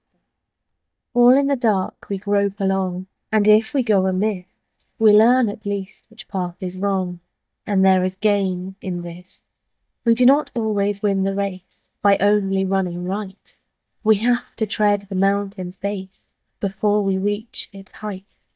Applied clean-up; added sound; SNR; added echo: neural mask model DeepFilterNet 3.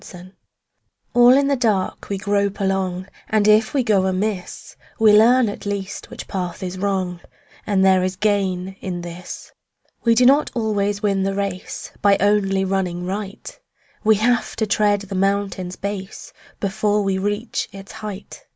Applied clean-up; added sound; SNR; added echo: none; none; none; none.